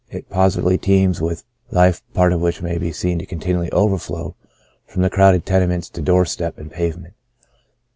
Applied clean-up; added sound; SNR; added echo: none; none; none; none.